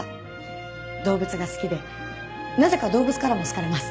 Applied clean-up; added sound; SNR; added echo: none; none; none; none.